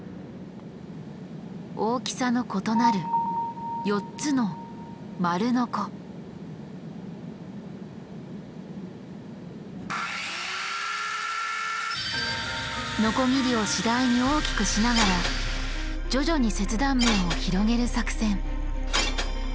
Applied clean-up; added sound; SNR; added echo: none; Respiratory sounds; 14 dB; none.